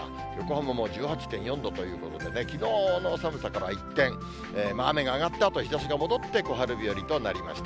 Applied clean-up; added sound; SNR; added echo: none; none; none; none.